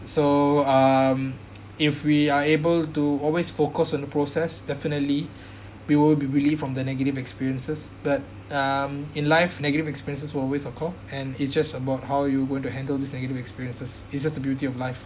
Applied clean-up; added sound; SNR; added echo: none; none; none; none.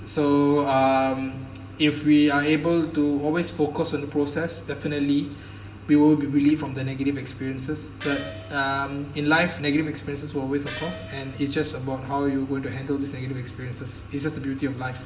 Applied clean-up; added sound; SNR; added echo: none; Gong; 16 dB; reverberation time 2.9 s.